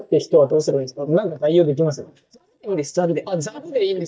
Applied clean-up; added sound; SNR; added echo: neural mask model DeepFilterNet 3.